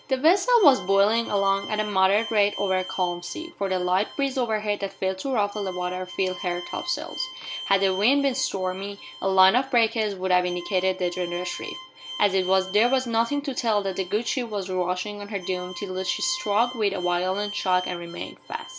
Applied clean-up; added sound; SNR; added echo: none; Bowed string instrument; 15 dB; none.